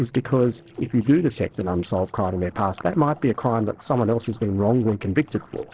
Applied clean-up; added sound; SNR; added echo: neural separator model SepFormer DNS4.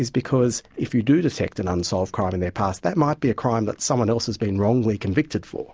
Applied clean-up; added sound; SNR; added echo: none; none; none; none.